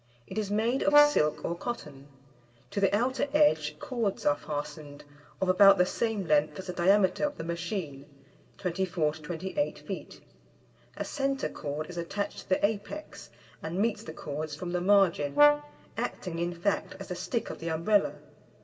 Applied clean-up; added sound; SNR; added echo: none; Brass instrument; 0 dB; reverberation time 1.6 s.